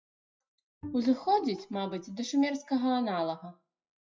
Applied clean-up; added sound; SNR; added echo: classical method WPE with log-MMSE.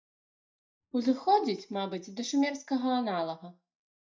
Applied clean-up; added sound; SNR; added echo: neural mask model DeepFilterNet 3.